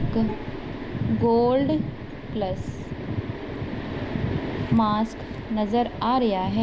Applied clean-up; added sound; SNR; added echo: none; Engine starting; 16 dB; none.